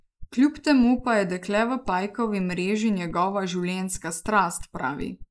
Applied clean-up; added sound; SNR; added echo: neural mask model Resemble Enhance denoiser.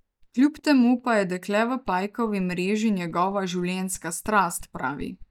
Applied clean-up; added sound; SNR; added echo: neural mask model DeepFilterNet 3.